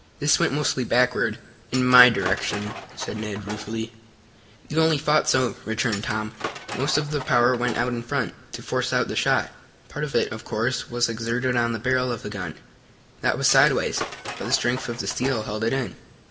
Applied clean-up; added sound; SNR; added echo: none; Tools; 11 dB; reverberation time 1.2 s.